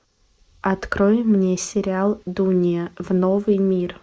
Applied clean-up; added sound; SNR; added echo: neural mask model Resemble Enhance denoiser.